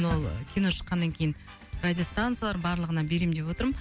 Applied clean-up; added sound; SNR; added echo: none; Bass drum; 10 dB; none.